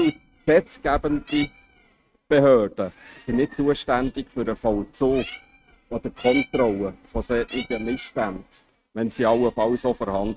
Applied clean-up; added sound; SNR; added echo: neural mask model RNNoise.